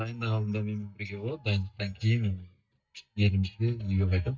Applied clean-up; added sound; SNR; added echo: neural mask model DeepFilterNet 3.